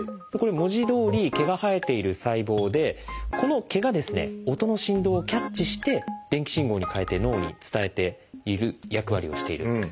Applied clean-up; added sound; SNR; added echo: none; none; none; none.